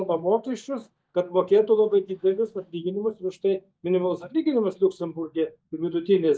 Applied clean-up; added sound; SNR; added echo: neural mask model DeepFilterNet 3.